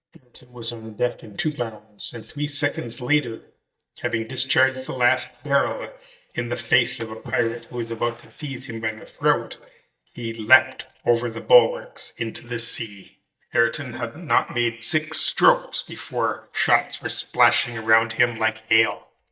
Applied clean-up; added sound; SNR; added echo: neural mask model DeepFilterNet 3.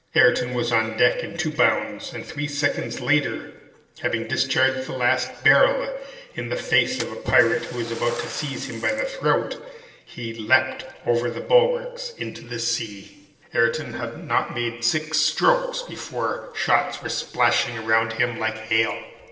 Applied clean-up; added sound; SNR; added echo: neural separator model SepFormer DNS4.